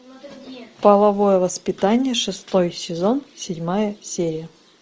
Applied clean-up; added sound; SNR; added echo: none; none; none; none.